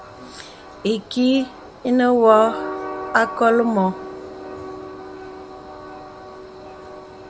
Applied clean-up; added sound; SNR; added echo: none; Train; 12 dB; none.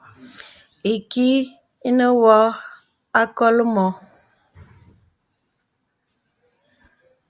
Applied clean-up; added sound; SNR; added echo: none; none; none; none.